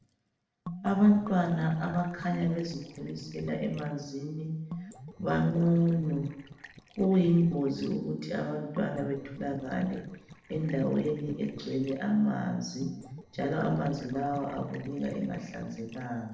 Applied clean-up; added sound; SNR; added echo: neural separator model SepFormer DNS4.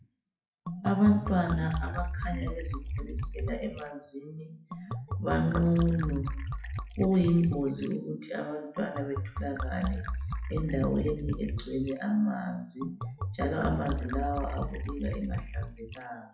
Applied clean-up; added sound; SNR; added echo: classical method WPE with log-MMSE.